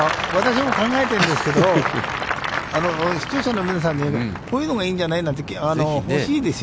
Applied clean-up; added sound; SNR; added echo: none; none; none; none.